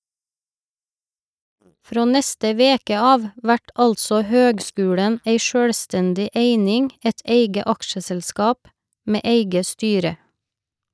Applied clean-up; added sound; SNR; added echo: neural mask model DeepFilterNet 3.